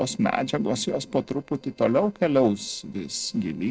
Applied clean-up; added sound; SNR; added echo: neural separator model SepFormer DNS4.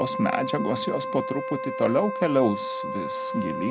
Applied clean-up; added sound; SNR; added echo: none; Wind instrument, woodwind instrument; 5 dB; none.